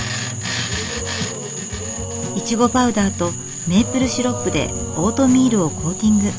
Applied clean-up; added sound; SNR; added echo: none; Cricket / Frog; 11 dB; none.